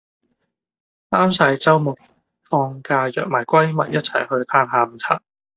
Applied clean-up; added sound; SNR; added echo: neural mask model DeepFilterNet 3.